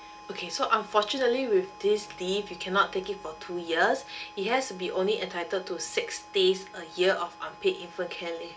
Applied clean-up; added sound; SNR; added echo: none; Harmonica; 19 dB; none.